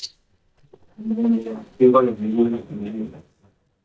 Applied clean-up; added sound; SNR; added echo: neural mask model DeepFilterNet 3.